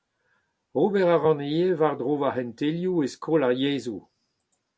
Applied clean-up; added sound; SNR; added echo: none; none; none; none.